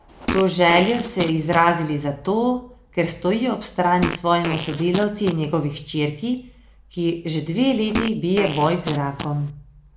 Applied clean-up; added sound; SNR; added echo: none; Fart; 9 dB; none.